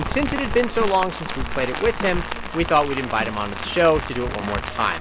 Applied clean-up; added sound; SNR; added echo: none; Rain; 6 dB; none.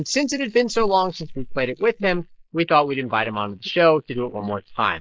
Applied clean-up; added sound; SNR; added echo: neural mask model Resemble Enhance denoiser.